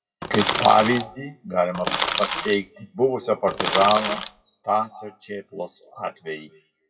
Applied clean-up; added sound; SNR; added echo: classical method WPE with log-MMSE.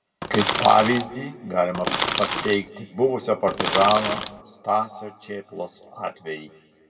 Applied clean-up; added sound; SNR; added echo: none; Crackle; 2 dB; reverberation time 1.2 s.